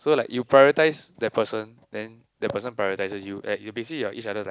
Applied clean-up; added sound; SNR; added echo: none; none; none; none.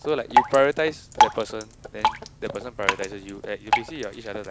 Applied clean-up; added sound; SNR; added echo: none; Drip; -2 dB; none.